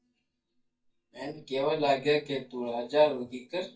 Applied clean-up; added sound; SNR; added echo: neural mask model DeepFilterNet 3.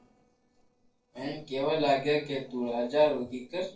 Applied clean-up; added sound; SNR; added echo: neural separator model SepFormer DNS4.